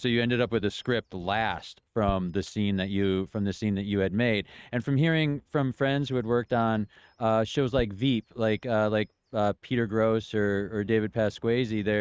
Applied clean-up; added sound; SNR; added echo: neural mask model RNNoise.